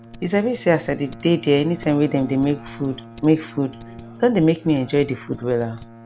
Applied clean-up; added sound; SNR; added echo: none; Typing + Bowed string instrument; 18 dB; none.